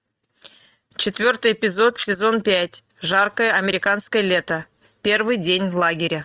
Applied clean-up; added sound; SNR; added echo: neural mask model RNNoise.